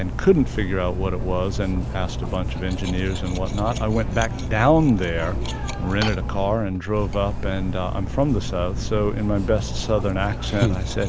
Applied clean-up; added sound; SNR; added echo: none; Cutlery, silverware; 3 dB; none.